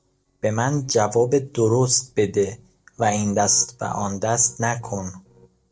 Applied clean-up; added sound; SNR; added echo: neural separator model SepFormer DNS4.